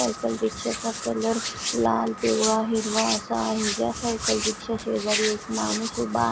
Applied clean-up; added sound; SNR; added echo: none; Hands; 6 dB; none.